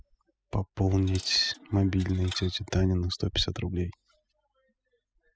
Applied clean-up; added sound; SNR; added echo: classical method spectral subtraction.